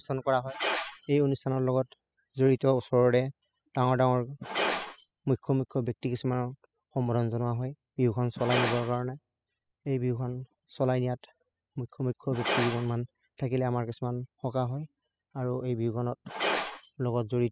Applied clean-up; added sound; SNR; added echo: classical method spectral subtraction.